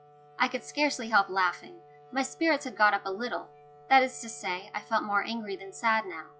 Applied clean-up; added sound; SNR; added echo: classical method log-MMSE.